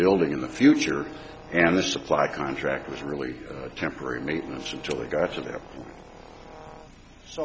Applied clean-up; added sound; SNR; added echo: none; Brass instrument; 20 dB; none.